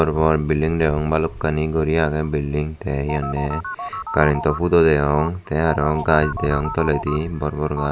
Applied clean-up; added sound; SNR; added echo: none; Telephone; 11 dB; none.